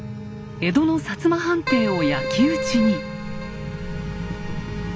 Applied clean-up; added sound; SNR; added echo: none; Keyboard (musical); 5 dB; none.